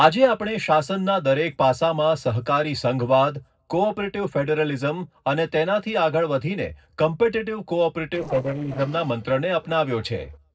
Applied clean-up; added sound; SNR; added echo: neural separator model SepFormer DNS4.